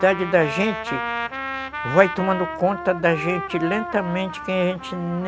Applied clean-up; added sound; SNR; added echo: none; Trumpet; 8 dB; none.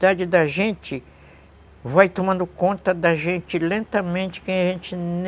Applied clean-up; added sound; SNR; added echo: none; none; none; none.